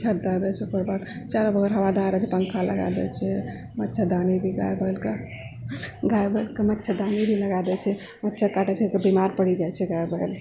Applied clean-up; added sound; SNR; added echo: none; none; none; none.